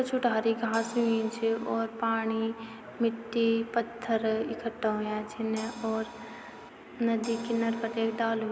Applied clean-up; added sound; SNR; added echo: none; Crash cymbal; 17 dB; none.